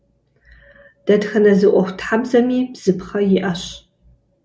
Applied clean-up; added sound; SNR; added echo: none; none; none; none.